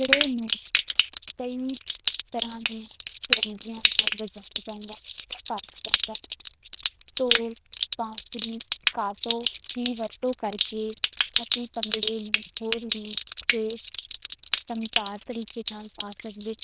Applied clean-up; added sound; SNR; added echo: neural diffusion model UNIVERSE++.